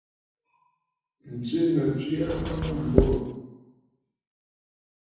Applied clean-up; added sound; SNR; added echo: none; Writing; -3 dB; reverberation time 1.1 s.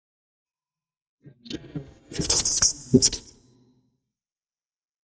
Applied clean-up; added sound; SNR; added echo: neural mask model DeepFilterNet 3.